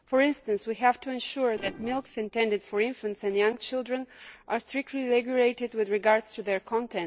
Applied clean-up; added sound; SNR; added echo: neural separator model SepFormer DNS4.